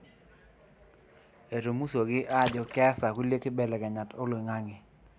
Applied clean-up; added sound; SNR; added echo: none; Water / Splash, splatter; 14 dB; none.